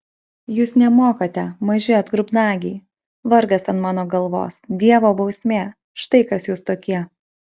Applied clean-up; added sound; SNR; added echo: none; none; none; none.